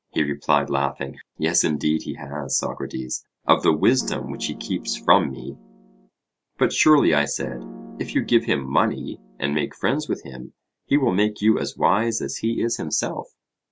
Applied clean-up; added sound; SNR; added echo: none; Piano; 15 dB; none.